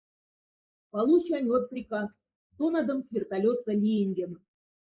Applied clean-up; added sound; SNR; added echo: neural mask model Resemble Enhance denoiser.